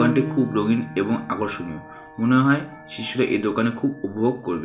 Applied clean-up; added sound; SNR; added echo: none; Piano; 12 dB; reverberation time 0.4 s.